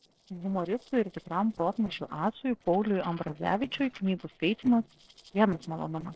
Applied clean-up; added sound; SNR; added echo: neural separator model SepFormer DNS4.